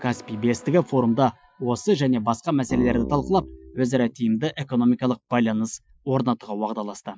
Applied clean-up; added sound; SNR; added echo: classical method Wiener filter.